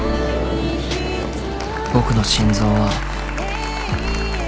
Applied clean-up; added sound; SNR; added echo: none; Applause; 11 dB; none.